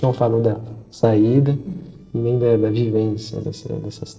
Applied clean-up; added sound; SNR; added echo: neural separator model SepFormer DNS4.